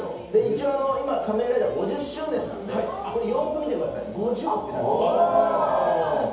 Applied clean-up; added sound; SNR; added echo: none; none; none; reverberation time 2.2 s.